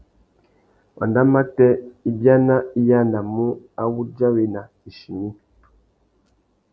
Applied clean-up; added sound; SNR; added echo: none; none; none; none.